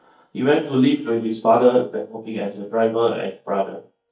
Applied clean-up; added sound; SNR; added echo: neural mask model DeepFilterNet 3.